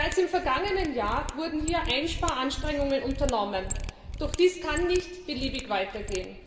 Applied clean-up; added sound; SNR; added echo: none; Mechanisms; 7 dB; reverberation time 1.7 s.